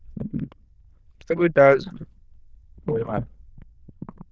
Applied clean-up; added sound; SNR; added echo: neural diffusion model UNIVERSE++.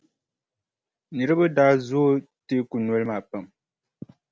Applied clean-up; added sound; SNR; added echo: none; none; none; none.